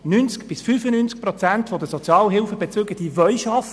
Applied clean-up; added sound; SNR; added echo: none; none; none; none.